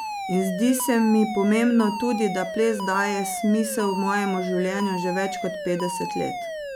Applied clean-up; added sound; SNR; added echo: none; Alarm; 8 dB; none.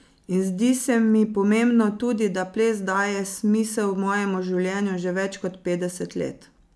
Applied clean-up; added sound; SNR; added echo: none; none; none; none.